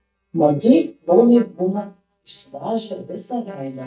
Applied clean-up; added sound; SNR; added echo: neural mask model DeepFilterNet 3.